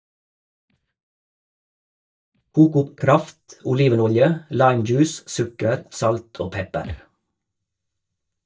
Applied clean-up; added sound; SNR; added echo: neural mask model DeepFilterNet 3.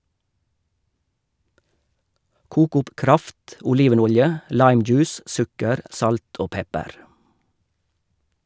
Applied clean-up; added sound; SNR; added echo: none; none; none; none.